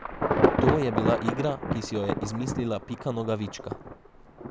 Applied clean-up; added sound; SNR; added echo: none; Thunder / Traffic noise, roadway noise / Rain / Insect; -2 dB; none.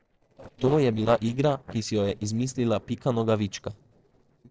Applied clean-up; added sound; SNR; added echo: neural separator model SepFormer DNS4.